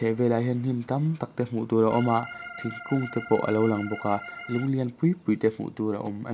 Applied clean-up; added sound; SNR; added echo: none; Organ; 13 dB; none.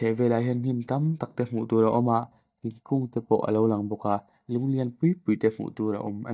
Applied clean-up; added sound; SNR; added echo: neural mask model DeepFilterNet 3.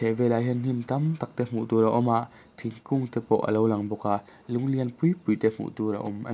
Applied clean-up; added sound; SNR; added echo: none; none; none; none.